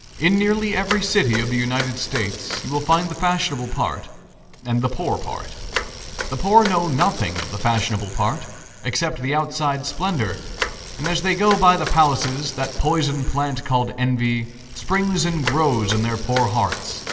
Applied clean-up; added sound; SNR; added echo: none; Bicycle; 11 dB; reverberation time 2.5 s.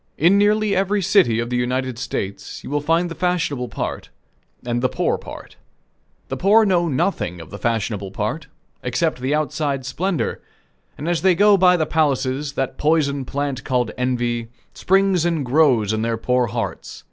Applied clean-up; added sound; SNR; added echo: none; none; none; none.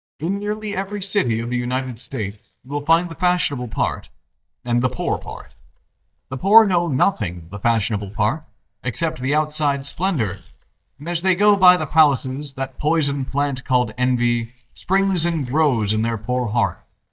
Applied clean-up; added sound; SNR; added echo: neural mask model DeepFilterNet 3.